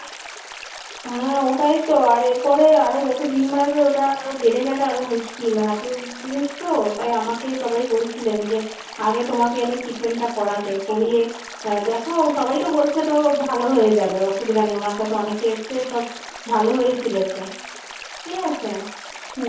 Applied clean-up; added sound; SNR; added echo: none; Stream; 15 dB; reverberation time 0.6 s.